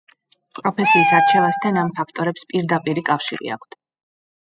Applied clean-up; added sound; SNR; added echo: classical method spectral subtraction.